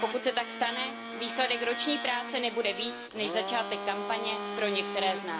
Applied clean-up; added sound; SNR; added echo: none; Domestic sounds, home sounds; 5 dB; reverberation time 1.1 s.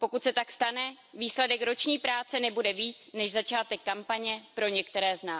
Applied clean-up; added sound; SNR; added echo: none; none; none; none.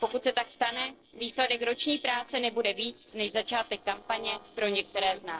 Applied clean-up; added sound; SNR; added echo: neural separator model SepFormer DNS4.